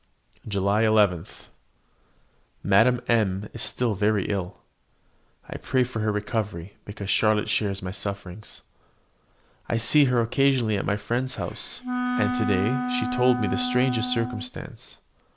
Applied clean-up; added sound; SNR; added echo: none; Wind instrument, woodwind instrument; 3 dB; none.